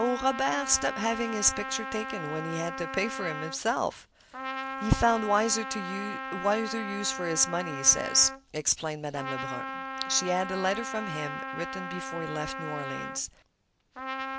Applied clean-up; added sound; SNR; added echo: none; Trumpet; 7 dB; none.